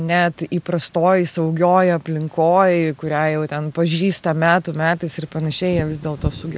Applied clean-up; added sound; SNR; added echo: none; none; none; none.